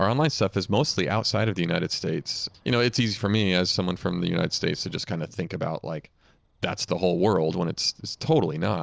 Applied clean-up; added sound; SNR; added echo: neural separator model SepFormer DNS4.